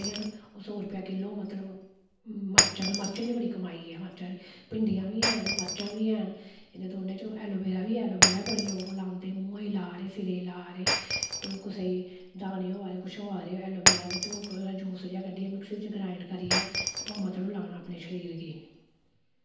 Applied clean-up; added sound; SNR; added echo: none; Shatter; -1 dB; reverberation time 0.9 s.